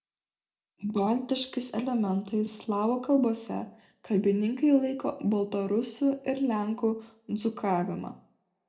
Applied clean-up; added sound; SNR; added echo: none; none; none; reverberation time 0.3 s.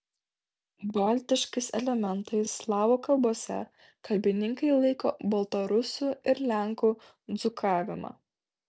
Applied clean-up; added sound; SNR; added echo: none; none; none; none.